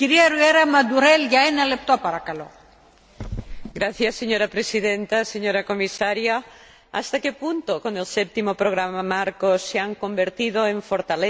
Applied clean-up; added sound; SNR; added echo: none; none; none; none.